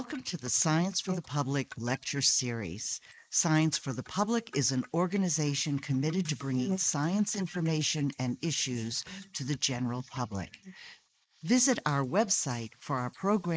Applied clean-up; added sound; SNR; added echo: neural mask model Resemble Enhance denoiser.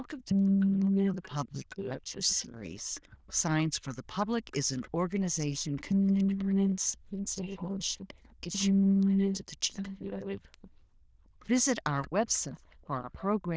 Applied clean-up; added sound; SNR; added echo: neural diffusion model UNIVERSE++.